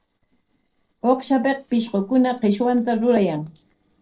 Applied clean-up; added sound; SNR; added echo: neural separator model SepFormer DNS4.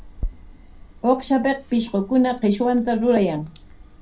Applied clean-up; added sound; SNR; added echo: none; Chewing, mastication; 15 dB; reverberation time 0.2 s.